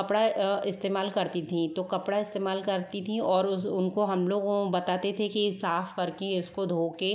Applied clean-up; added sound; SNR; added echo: none; none; none; none.